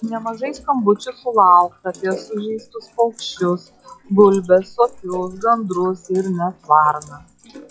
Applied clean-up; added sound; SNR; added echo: classical method log-MMSE.